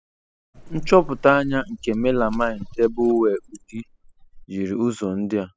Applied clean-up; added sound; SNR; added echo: classical method spectral subtraction.